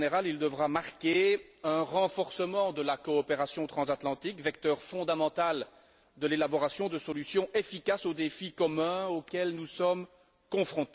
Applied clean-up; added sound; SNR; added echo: none; none; none; none.